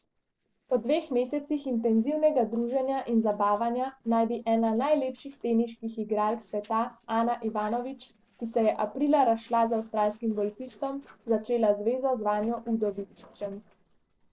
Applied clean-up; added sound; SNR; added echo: neural separator model SepFormer DNS4.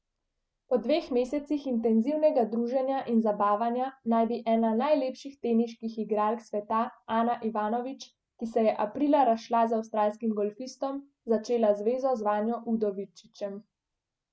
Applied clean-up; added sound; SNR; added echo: none; none; none; none.